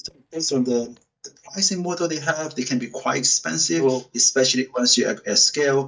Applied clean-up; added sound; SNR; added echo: neural mask model DeepFilterNet 3.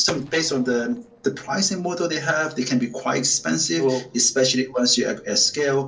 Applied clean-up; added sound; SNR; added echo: neural separator model SepFormer DNS4.